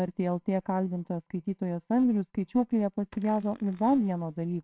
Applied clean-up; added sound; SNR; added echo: neural separator model SepFormer WHAMR!.